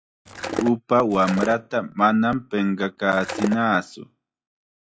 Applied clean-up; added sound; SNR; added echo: classical method log-MMSE.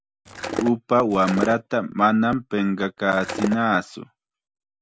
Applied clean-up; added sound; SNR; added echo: none; Skateboard; 7 dB; none.